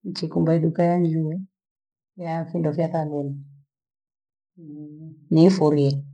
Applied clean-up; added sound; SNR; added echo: neural mask model Resemble Enhance denoiser.